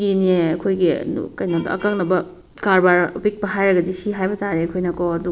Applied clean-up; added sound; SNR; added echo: none; none; none; none.